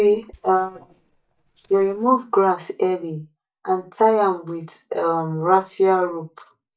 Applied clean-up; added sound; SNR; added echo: neural mask model DeepFilterNet 3.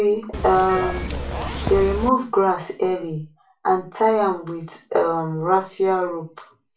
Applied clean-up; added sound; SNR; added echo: none; Zipper (clothing) / Telephone; 5 dB; reverberation time 0.3 s.